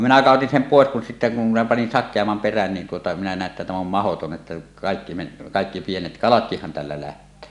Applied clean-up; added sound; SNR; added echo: none; none; none; none.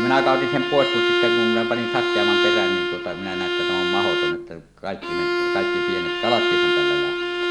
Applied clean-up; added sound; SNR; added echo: none; Bowed string instrument; -5 dB; none.